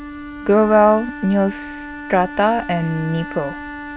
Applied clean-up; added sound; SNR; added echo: none; Wind instrument, woodwind instrument; 13 dB; none.